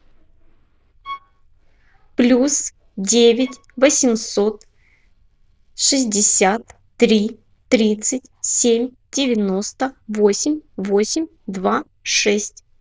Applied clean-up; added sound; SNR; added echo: neural diffusion model UNIVERSE++.